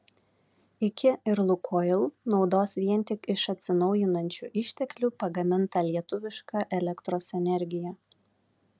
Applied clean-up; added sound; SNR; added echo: none; none; none; none.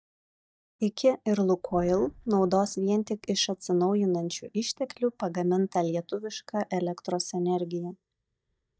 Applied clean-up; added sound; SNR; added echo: neural mask model DeepFilterNet 3.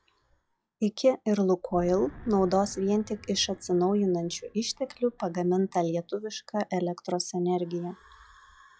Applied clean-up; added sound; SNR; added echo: classical method log-MMSE.